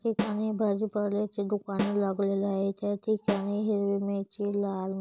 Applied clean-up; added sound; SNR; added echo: none; Snare drum; 9 dB; none.